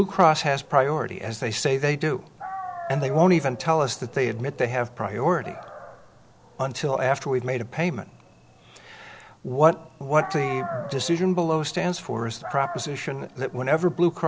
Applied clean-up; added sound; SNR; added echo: none; Dog; 15 dB; none.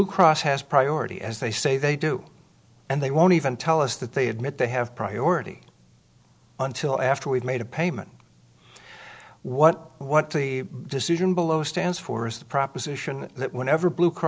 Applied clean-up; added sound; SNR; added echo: none; none; none; none.